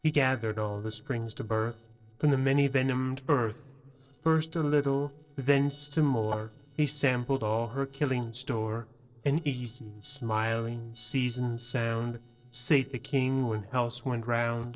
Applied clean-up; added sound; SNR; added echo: neural separator model SepFormer DNS4.